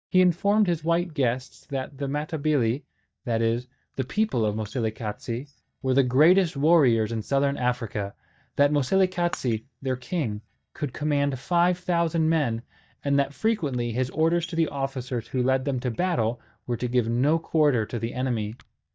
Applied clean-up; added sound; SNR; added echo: neural mask model DeepFilterNet 3.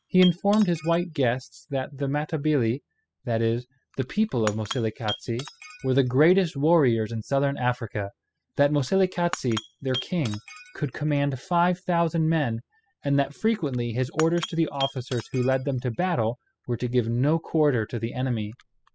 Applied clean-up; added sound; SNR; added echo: classical method spectral subtraction.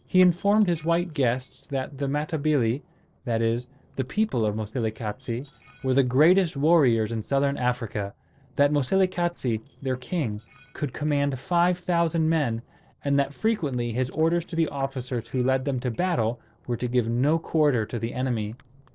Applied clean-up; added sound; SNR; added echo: neural separator model SepFormer DNS4.